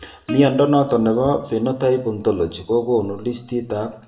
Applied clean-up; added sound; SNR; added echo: none; Plucked string instrument; 19 dB; reverberation time 0.5 s.